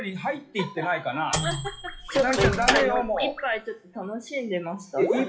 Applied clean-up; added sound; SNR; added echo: classical method WPE with log-MMSE.